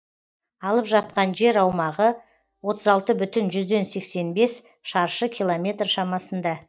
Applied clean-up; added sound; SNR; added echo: neural mask model DeepFilterNet 3.